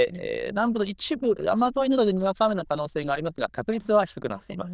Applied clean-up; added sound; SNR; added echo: neural diffusion model UNIVERSE++.